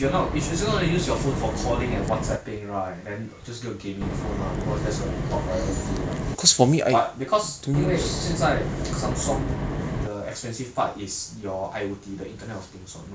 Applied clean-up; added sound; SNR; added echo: none; Wind; 1 dB; none.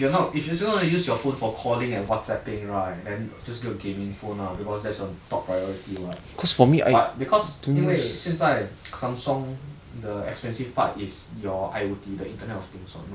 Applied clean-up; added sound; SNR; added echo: none; none; none; none.